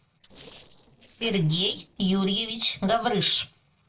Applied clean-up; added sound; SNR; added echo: neural separator model SepFormer DNS4.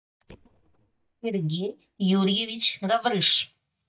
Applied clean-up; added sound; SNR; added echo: neural mask model DeepFilterNet 3.